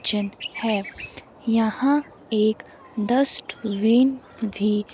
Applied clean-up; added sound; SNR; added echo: none; none; none; none.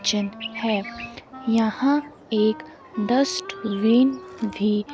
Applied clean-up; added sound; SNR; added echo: none; Wind instrument, woodwind instrument; 17 dB; none.